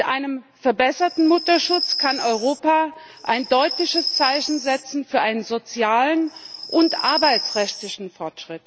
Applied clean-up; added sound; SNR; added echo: none; Chirp, tweet; 6 dB; none.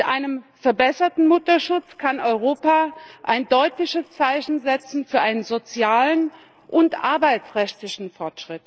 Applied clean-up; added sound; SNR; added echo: neural separator model SepFormer DNS4.